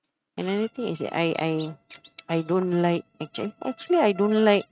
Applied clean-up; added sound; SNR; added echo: neural mask model RNNoise.